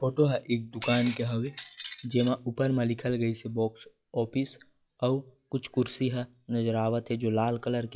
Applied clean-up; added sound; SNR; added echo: classical method log-MMSE.